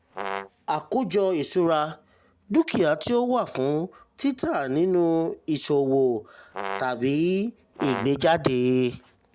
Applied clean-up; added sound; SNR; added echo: none; Brass instrument; 11 dB; none.